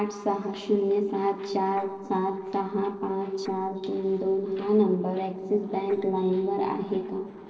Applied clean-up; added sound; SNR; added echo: neural separator model SepFormer DNS4.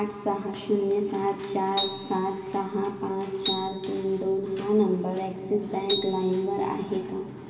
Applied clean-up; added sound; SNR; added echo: none; Piano; 7 dB; reverberation time 2.4 s.